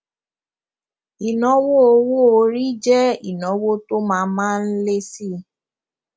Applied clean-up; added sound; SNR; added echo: none; none; none; none.